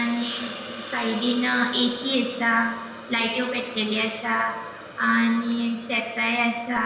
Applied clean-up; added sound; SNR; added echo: none; Hiss; 14 dB; reverberation time 1.1 s.